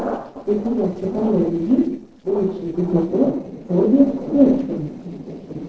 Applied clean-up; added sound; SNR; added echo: neural separator model SepFormer DNS4.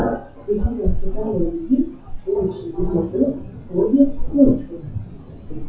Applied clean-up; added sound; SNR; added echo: classical method WPE with log-MMSE.